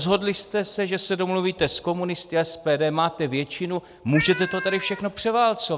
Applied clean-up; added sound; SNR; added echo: none; Cat; 9 dB; none.